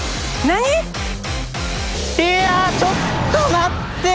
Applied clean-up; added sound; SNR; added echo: none; none; none; none.